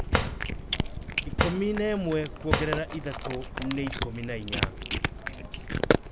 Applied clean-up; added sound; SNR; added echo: none; Drawer open or close + Cat; -3 dB; none.